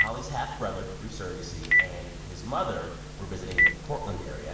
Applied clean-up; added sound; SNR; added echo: none; Telephone; -5 dB; reverberation time 1.0 s.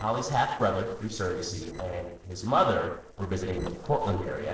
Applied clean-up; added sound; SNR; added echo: neural separator model SepFormer DNS4.